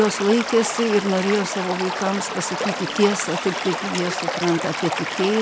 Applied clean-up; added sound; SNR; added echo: none; Stream / Liquid; 5 dB; none.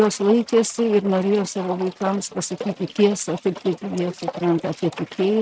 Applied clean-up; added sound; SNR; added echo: neural mask model RNNoise.